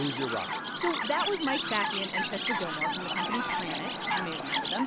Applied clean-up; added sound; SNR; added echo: none; Chirp, tweet; -3 dB; none.